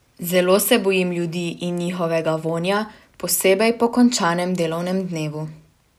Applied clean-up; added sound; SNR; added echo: none; none; none; none.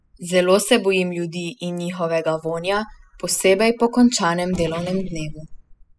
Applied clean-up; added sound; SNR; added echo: classical method spectral subtraction.